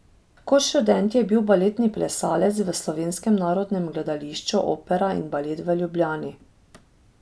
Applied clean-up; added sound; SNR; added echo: none; none; none; none.